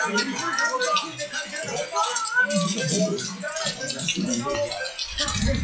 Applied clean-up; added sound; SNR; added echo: classical method WPE with log-MMSE.